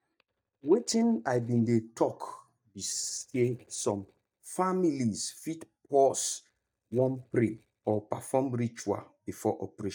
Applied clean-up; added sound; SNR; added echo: neural mask model DeepFilterNet 3.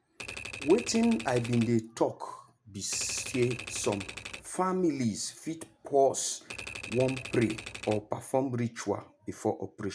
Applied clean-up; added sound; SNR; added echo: none; Typewriter; 11 dB; none.